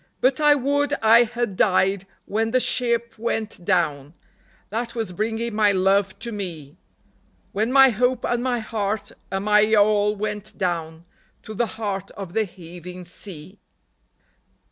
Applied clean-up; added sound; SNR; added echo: none; none; none; none.